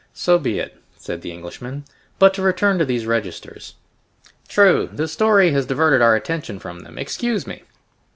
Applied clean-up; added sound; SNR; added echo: none; none; none; none.